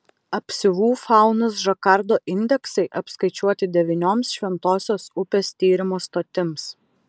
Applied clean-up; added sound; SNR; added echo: none; none; none; none.